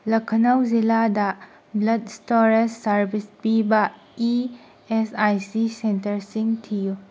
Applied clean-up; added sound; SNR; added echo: none; none; none; none.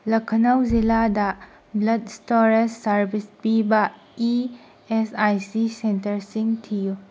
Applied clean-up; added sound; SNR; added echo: none; Bass drum; 19 dB; none.